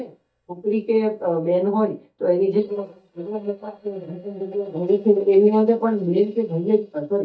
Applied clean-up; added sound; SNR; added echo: neural mask model DeepFilterNet 3.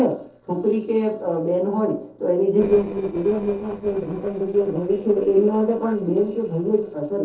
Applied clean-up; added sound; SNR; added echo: neural separator model SepFormer DNS4.